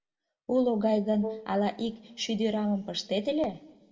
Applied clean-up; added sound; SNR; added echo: none; Wind instrument, woodwind instrument; 10 dB; reverberation time 1.3 s.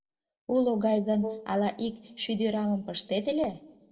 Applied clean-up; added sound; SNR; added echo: neural separator model SepFormer DNS4.